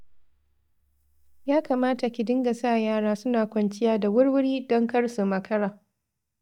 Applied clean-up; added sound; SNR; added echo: neural mask model DeepFilterNet 3.